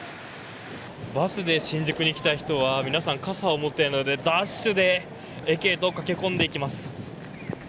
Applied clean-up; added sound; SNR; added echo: none; none; none; none.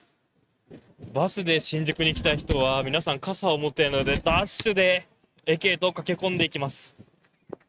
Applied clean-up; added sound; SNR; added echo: neural mask model RNNoise.